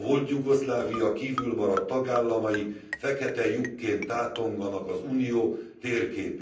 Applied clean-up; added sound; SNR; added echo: none; Marimba, xylophone; 12 dB; reverberation time 0.6 s.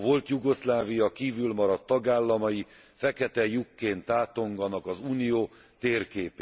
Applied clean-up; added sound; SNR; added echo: none; none; none; none.